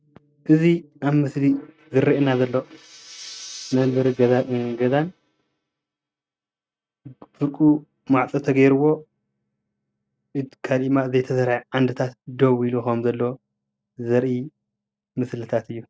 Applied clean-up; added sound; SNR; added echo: neural mask model RNNoise.